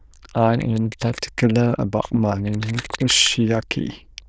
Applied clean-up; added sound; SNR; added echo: neural diffusion model UNIVERSE++.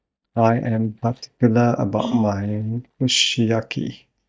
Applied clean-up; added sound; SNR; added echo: neural mask model DeepFilterNet 3.